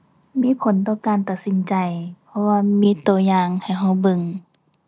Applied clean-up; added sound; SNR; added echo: none; none; none; none.